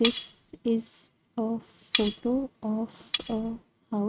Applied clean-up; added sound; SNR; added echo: neural mask model RNNoise.